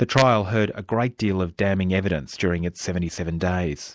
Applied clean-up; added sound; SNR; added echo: none; none; none; none.